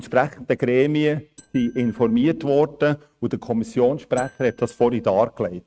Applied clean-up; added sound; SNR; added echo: neural mask model RNNoise.